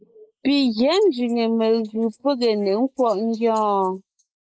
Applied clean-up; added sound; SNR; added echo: neural mask model Resemble Enhance denoiser.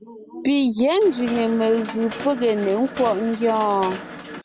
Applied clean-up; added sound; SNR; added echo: none; Mechanisms; 12 dB; none.